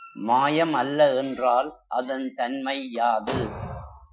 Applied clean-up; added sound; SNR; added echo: classical method Wiener filter.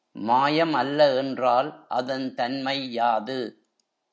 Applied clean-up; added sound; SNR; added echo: none; none; none; none.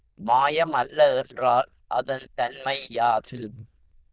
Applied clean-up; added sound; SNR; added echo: neural diffusion model UNIVERSE++.